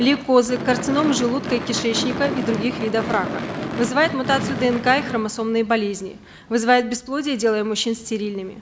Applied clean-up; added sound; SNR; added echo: none; Gunshot, gunfire / Fireworks; 9 dB; none.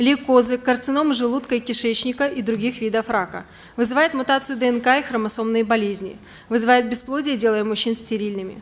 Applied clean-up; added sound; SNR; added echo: none; none; none; none.